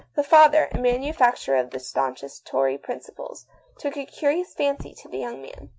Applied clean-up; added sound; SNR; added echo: none; none; none; none.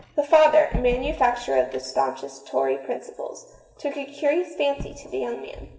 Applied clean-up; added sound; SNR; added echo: none; none; none; reverberation time 1.6 s.